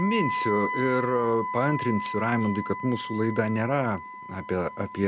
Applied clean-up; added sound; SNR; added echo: none; Wind instrument, woodwind instrument; 6 dB; none.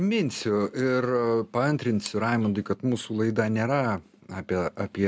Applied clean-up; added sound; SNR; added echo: none; none; none; none.